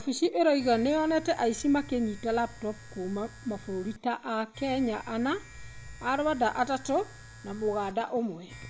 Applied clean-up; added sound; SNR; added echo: none; Domestic sounds, home sounds; 17 dB; none.